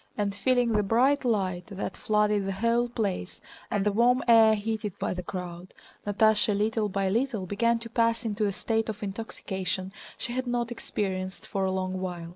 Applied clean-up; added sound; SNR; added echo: neural mask model Resemble Enhance denoiser.